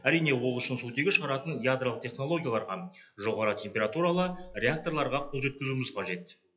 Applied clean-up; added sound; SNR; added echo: classical method WPE with log-MMSE.